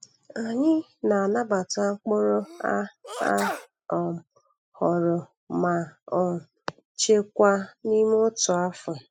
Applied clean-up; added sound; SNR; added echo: classical method spectral subtraction.